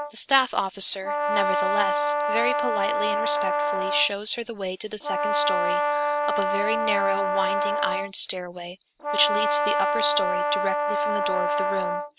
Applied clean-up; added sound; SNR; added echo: none; Brass instrument; -2 dB; none.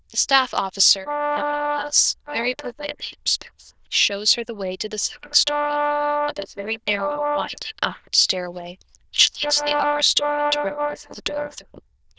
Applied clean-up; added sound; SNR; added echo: neural diffusion model UNIVERSE++.